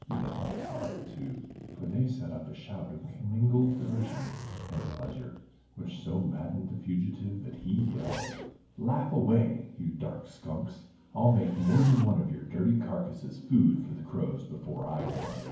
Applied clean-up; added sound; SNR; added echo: none; Zipper (clothing); 14 dB; reverberation time 0.9 s.